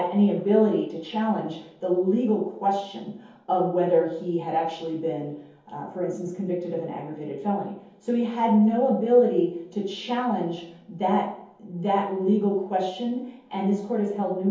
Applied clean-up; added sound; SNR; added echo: none; none; none; reverberation time 0.7 s.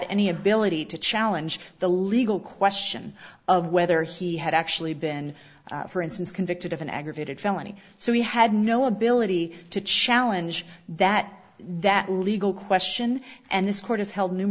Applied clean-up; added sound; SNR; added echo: none; none; none; none.